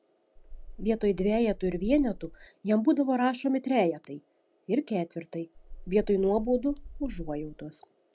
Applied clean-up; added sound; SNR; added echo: none; Meow; 12 dB; none.